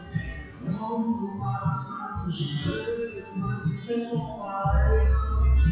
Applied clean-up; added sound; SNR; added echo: classical method WPE with log-MMSE.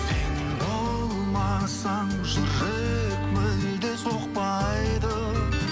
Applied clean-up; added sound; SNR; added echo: none; none; none; none.